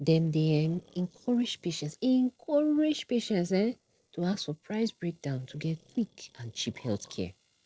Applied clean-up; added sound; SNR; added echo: neural separator model SepFormer DNS4.